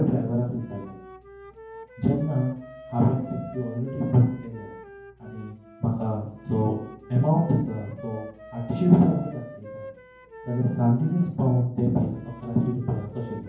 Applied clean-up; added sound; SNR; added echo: none; Wind instrument, woodwind instrument; 18 dB; reverberation time 0.9 s.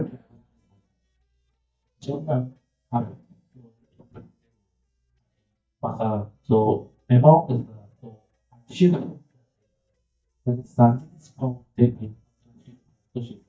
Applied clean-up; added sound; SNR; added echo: neural mask model DeepFilterNet 3.